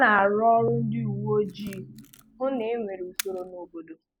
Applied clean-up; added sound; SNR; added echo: none; Camera; 19 dB; none.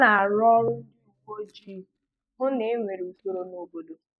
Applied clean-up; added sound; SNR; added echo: neural mask model DeepFilterNet 3.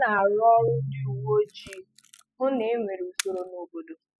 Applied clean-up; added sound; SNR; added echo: classical method spectral subtraction.